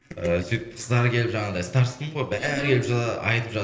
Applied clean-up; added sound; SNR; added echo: neural separator model SepFormer DNS4.